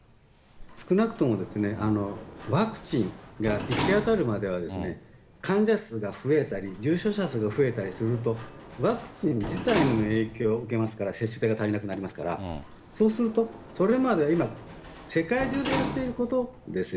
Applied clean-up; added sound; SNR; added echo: none; Sliding door; 10 dB; reverberation time 2.5 s.